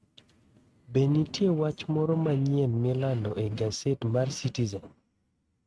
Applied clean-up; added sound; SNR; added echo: neural mask model RNNoise.